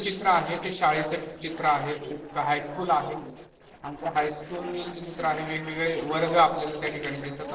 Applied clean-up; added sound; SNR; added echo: neural separator model SepFormer DNS4.